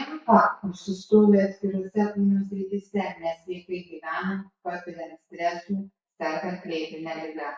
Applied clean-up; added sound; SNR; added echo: none; none; none; none.